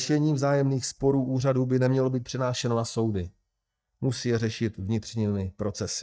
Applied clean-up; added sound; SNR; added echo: neural mask model DeepFilterNet 3.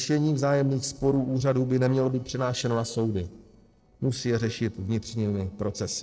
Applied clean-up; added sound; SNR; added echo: neural separator model SepFormer DNS4.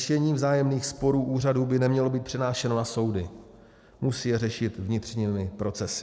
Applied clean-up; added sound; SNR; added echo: none; none; none; none.